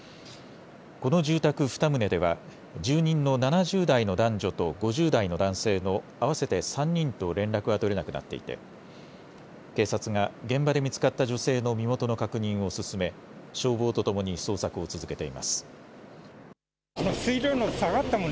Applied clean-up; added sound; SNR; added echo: none; none; none; none.